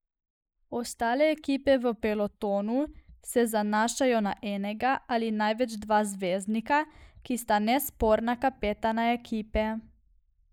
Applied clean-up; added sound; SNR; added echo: neural mask model Resemble Enhance denoiser.